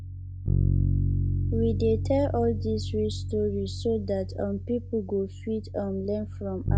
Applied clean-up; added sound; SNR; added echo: none; Bass guitar; -1 dB; none.